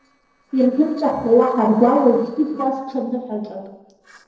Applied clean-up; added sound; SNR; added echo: neural separator model SepFormer DNS4.